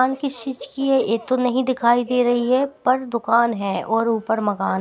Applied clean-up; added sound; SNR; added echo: none; none; none; none.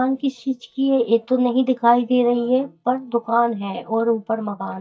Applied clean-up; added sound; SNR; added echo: neural mask model DeepFilterNet 3.